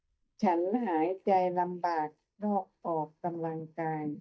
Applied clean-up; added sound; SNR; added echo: neural mask model DeepFilterNet 3.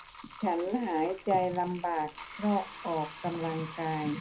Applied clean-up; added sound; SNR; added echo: none; Bathtub (filling or washing); 13 dB; reverberation time 0.2 s.